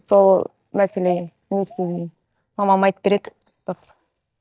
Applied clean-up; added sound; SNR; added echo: neural mask model DeepFilterNet 3.